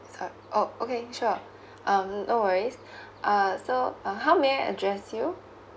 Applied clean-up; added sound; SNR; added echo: none; none; none; none.